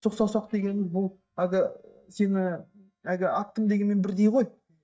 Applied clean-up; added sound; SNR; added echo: neural mask model DeepFilterNet 3.